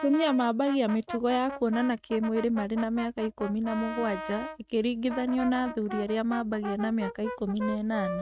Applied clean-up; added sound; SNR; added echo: neural mask model RNNoise.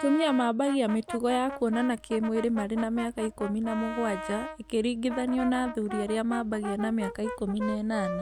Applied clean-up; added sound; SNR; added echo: none; Brass instrument; 10 dB; none.